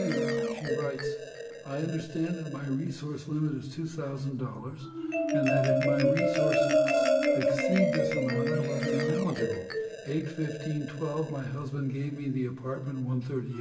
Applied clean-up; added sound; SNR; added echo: none; Marimba, xylophone; -2 dB; reverberation time 0.9 s.